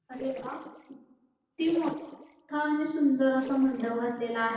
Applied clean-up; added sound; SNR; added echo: neural separator model SepFormer DNS4.